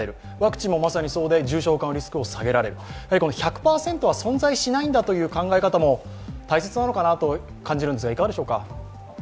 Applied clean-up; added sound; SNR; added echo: none; none; none; none.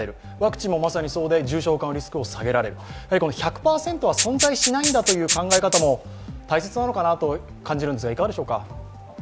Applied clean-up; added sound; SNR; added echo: none; Rattle (instrument); 0 dB; none.